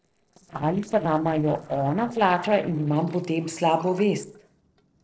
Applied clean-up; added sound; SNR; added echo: neural separator model SepFormer DNS4.